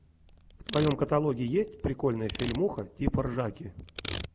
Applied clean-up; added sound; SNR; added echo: none; Ratchet, pawl; 4 dB; none.